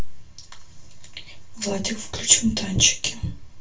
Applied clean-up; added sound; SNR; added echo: none; none; none; reverberation time 0.2 s.